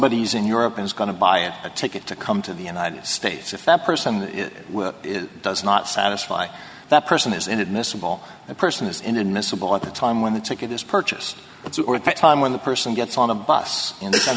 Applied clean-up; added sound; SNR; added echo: none; none; none; none.